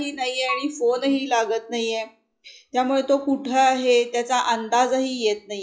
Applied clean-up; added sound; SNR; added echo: classical method log-MMSE.